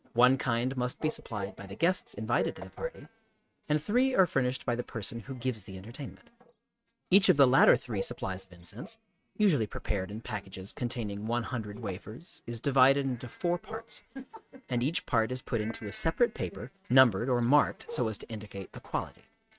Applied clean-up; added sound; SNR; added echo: neural mask model RNNoise.